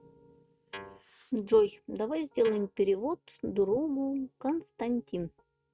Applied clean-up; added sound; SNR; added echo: neural mask model RNNoise.